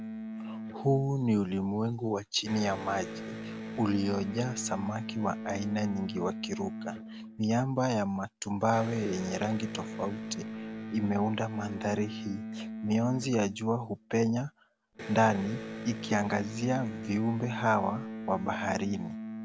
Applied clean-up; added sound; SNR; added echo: none; Electric guitar; 9 dB; none.